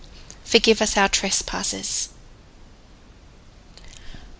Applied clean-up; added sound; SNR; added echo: none; none; none; none.